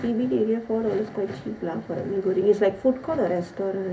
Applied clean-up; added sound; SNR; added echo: none; none; none; reverberation time 0.3 s.